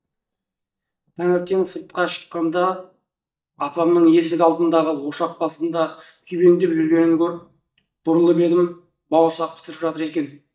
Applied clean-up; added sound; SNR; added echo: neural mask model DeepFilterNet 3.